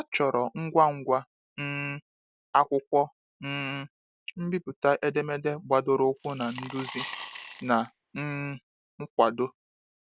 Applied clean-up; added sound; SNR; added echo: none; Coin (dropping) / Glass; 7 dB; none.